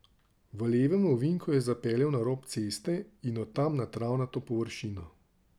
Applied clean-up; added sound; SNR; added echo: none; none; none; none.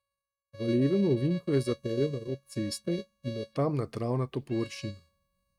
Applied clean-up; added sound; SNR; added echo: neural mask model RNNoise.